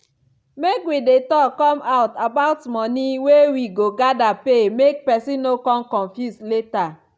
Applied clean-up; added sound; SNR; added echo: none; none; none; none.